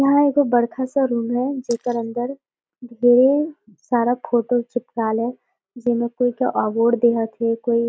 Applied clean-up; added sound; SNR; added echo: neural mask model Resemble Enhance denoiser.